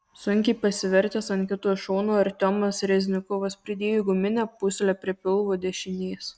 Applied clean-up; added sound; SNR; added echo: none; none; none; none.